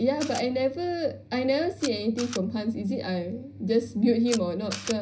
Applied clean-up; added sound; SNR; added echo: none; Camera; 16 dB; reverberation time 0.5 s.